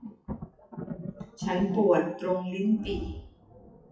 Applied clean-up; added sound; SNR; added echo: classical method WPE with log-MMSE.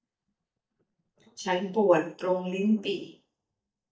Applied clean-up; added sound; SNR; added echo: neural mask model DeepFilterNet 3.